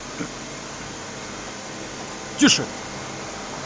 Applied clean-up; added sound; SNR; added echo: none; none; none; none.